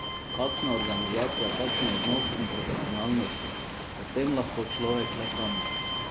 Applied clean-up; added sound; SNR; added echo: none; Bowed string instrument + Waves, surf; 0 dB; none.